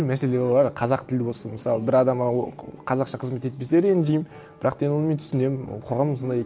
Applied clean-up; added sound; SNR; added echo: none; none; none; none.